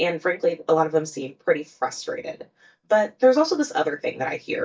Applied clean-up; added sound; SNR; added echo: neural mask model DeepFilterNet 3.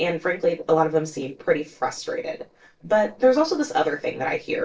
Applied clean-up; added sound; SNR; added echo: neural separator model SepFormer DNS4.